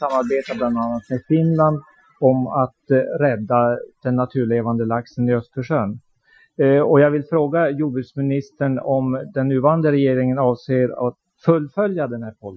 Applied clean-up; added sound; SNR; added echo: classical method Wiener filter.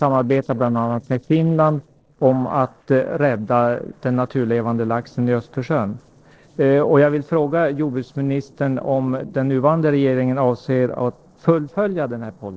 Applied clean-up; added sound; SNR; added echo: neural separator model SepFormer DNS4.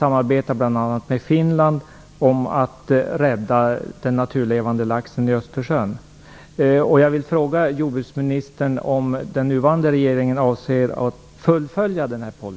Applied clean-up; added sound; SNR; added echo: none; none; none; none.